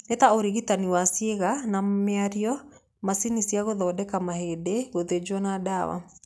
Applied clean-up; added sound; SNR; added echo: none; none; none; none.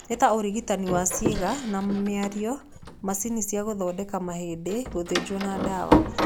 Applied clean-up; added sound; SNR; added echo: none; Door; 2 dB; none.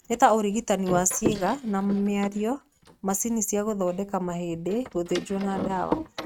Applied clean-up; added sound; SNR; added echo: neural mask model RNNoise.